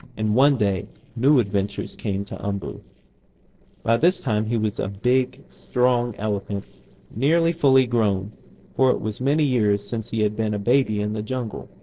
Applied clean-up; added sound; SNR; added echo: neural separator model SepFormer DNS4.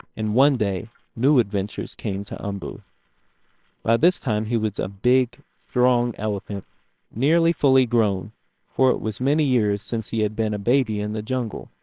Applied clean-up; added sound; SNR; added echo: neural separator model SepFormer WHAMR!.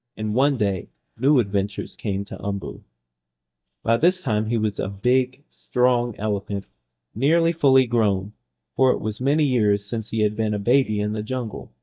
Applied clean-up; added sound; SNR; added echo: neural mask model DeepFilterNet 3.